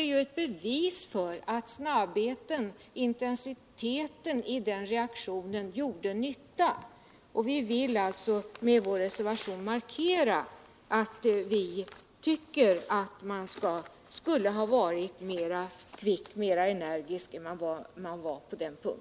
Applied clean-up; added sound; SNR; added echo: none; none; none; none.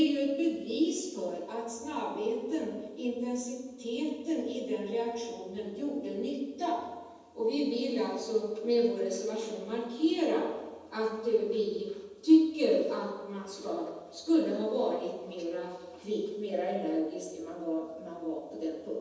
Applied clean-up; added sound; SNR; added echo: none; none; none; reverberation time 1.1 s.